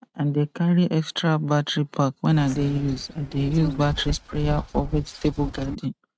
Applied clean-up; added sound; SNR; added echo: neural mask model RNNoise.